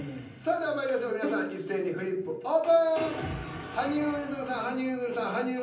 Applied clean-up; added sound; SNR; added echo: none; Bowed string instrument; 11 dB; reverberation time 0.6 s.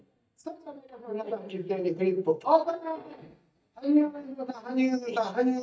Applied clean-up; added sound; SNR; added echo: neural mask model DeepFilterNet 3.